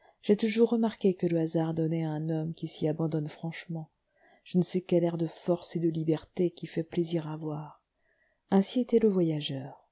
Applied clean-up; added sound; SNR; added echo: none; none; none; none.